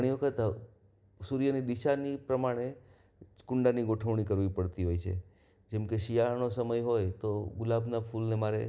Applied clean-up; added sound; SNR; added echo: none; none; none; none.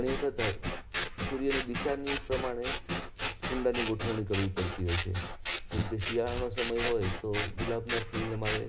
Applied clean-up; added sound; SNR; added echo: none; Scissors; 1 dB; reverberation time 0.3 s.